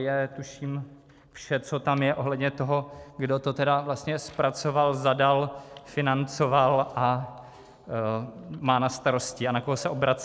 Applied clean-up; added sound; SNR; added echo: none; none; none; none.